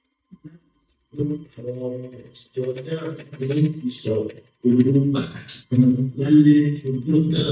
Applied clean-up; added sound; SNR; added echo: neural mask model DeepFilterNet 3.